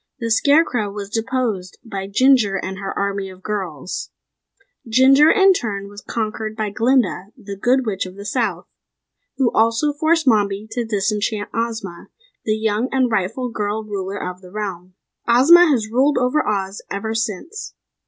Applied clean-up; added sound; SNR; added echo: none; none; none; none.